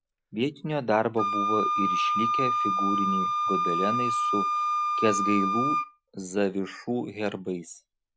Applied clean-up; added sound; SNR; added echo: none; Wind instrument, woodwind instrument; -2 dB; none.